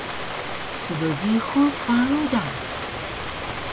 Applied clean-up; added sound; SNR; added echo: none; Rain; 5 dB; none.